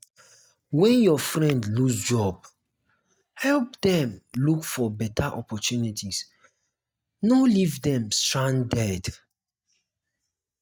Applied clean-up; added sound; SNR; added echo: neural mask model DeepFilterNet 3.